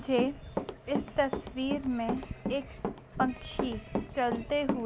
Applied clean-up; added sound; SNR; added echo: none; Run; 4 dB; none.